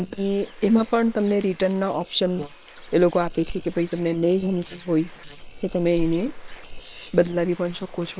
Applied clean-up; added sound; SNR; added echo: neural separator model SepFormer WHAM!.